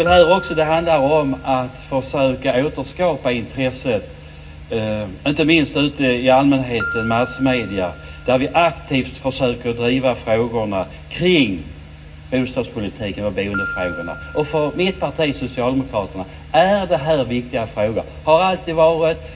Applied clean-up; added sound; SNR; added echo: none; Piano; 17 dB; reverberation time 0.4 s.